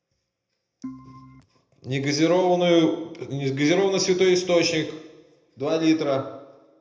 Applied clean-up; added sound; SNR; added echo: none; Organ; 19 dB; reverberation time 0.7 s.